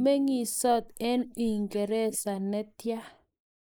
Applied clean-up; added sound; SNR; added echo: neural mask model Resemble Enhance denoiser.